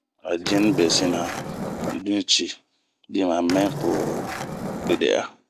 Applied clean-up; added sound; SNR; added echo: none; Skateboard; 5 dB; none.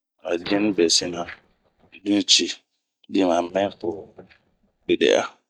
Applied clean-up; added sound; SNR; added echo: neural mask model DeepFilterNet 3.